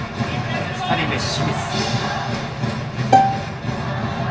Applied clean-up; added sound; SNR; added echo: none; Bowed string instrument; -4 dB; reverberation time 1.1 s.